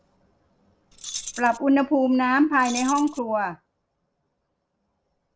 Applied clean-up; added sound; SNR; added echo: none; Keys jangling; 11 dB; none.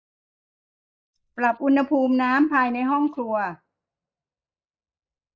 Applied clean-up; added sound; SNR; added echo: neural mask model DeepFilterNet 3.